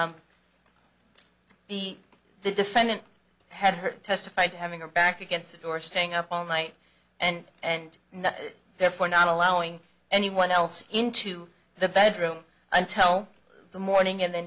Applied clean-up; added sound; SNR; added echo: none; none; none; none.